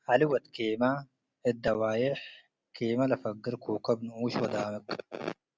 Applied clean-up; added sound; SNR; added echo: none; none; none; none.